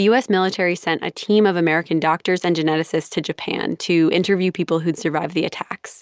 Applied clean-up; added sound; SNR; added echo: none; none; none; none.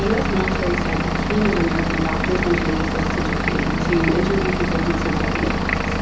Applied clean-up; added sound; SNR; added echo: none; Engine / Vehicle; -3 dB; reverberation time 0.7 s.